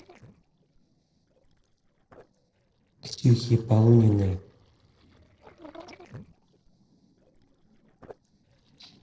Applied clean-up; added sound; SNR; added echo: neural separator model SepFormer DNS4.